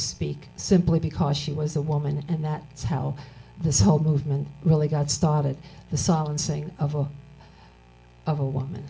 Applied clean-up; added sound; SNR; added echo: none; none; none; none.